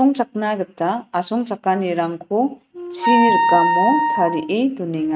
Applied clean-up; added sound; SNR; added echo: neural mask model RNNoise.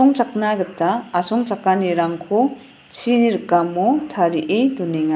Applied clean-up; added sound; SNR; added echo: none; none; none; none.